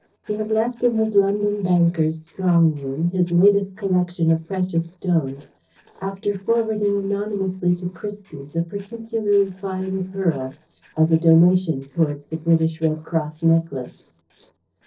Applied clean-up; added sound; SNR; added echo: neural separator model SepFormer DNS4.